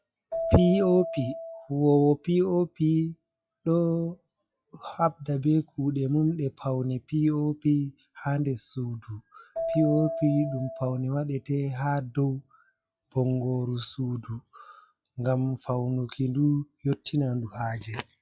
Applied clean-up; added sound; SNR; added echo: classical method log-MMSE.